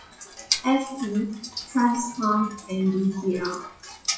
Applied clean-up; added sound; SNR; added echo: classical method WPE with log-MMSE.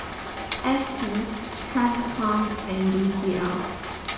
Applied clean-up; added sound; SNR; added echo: none; Rain; 5 dB; reverberation time 1.1 s.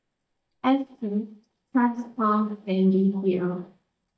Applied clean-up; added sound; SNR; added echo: neural mask model DeepFilterNet 3.